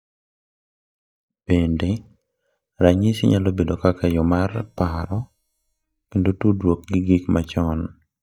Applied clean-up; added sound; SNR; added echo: neural mask model DeepFilterNet 3.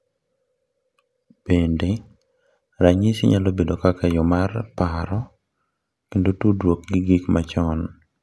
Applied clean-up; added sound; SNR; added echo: none; none; none; none.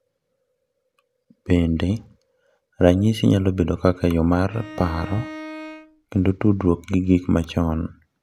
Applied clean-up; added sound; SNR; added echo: none; Bowed string instrument; 14 dB; none.